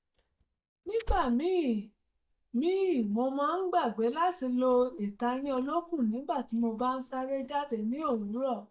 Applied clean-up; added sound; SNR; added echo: neural mask model DeepFilterNet 3.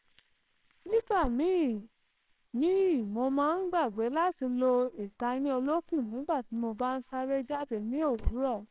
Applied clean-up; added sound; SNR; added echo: neural separator model SepFormer WHAMR!.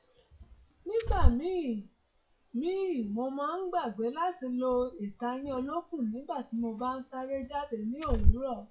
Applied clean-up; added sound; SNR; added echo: classical method WPE with log-MMSE.